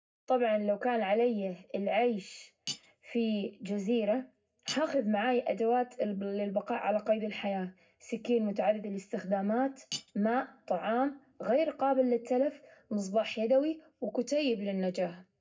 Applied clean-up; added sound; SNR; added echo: none; Cutlery, silverware; 17 dB; reverberation time 0.3 s.